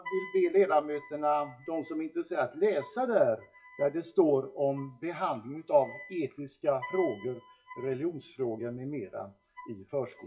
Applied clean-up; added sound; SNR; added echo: classical method WPE with log-MMSE.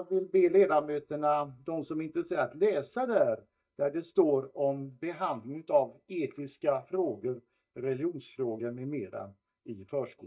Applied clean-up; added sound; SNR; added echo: neural mask model DeepFilterNet 3.